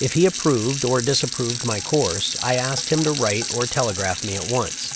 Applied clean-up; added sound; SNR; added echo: none; Sink (filling or washing) / Water tap, faucet; 6 dB; none.